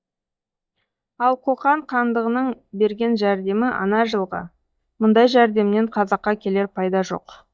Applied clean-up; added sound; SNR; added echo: neural mask model DeepFilterNet 3.